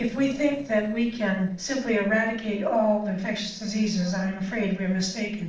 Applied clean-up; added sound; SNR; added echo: neural separator model SepFormer DNS4.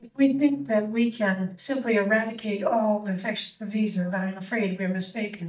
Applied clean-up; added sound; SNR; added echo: neural mask model DeepFilterNet 3.